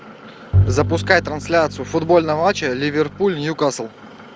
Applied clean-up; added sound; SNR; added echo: none; Bowed string instrument; 3 dB; none.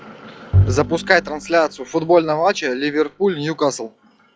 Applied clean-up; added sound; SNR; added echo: classical method log-MMSE.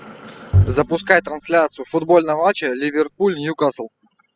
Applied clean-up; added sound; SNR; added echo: classical method spectral subtraction.